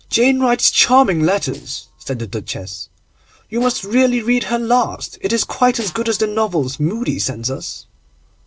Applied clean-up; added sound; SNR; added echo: neural separator model SepFormer DNS4.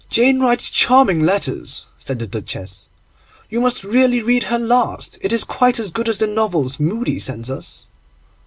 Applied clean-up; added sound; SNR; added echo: none; none; none; none.